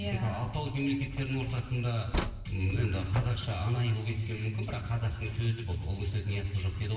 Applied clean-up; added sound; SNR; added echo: none; Slam; 9 dB; reverberation time 1.3 s.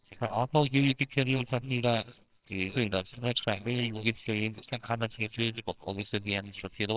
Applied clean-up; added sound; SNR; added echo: neural separator model SepFormer WHAMR!.